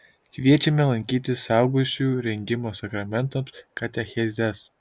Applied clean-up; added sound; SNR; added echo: none; none; none; none.